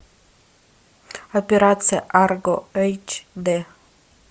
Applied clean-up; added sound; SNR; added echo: none; none; none; none.